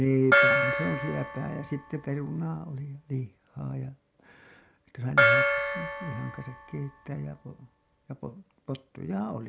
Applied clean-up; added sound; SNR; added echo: none; Gong; -4 dB; none.